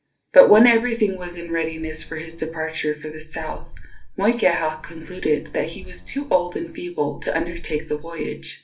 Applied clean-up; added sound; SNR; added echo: none; Boat, Water vehicle; 14 dB; reverberation time 0.3 s.